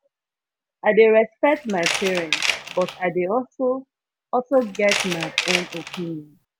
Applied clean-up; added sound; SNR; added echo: none; Tools; 5 dB; none.